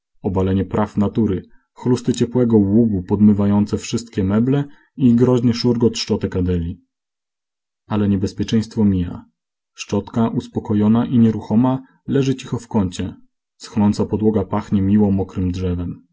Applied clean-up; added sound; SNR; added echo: none; none; none; none.